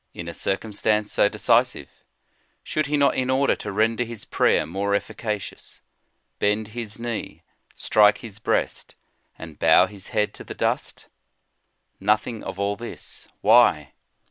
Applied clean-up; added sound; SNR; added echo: none; none; none; none.